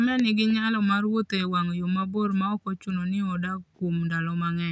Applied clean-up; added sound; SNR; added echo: none; none; none; none.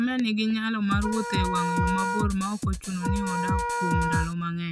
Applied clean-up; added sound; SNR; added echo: none; Drum kit + Wind instrument, woodwind instrument; 0 dB; none.